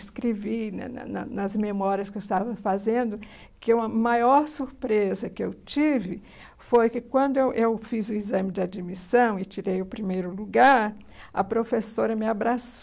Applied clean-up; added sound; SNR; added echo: none; none; none; none.